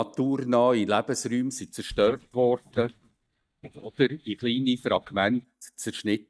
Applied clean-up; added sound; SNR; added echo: neural mask model DeepFilterNet 3.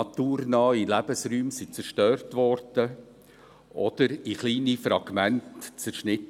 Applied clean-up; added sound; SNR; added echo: none; none; none; none.